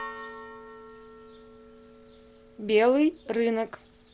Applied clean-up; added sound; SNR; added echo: none; Church bell; 17 dB; none.